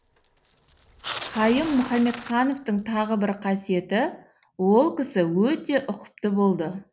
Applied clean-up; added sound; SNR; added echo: none; Bicycle; 18 dB; none.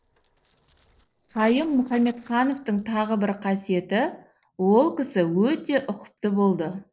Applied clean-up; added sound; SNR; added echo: neural separator model SepFormer DNS4.